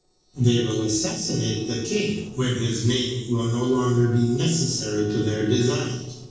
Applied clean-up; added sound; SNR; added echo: neural separator model SepFormer DNS4.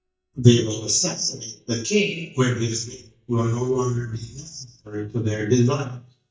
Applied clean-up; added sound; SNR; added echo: neural mask model DeepFilterNet 3.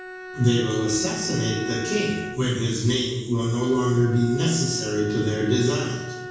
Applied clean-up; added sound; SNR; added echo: none; Bowed string instrument; 12 dB; reverberation time 1.2 s.